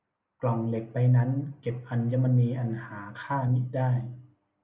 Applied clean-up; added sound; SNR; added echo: none; none; none; none.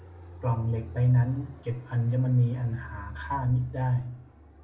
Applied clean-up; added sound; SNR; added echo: none; Fixed-wing aircraft, airplane; 16 dB; reverberation time 0.2 s.